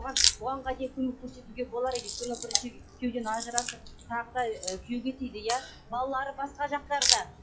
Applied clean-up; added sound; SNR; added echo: classical method WPE with log-MMSE.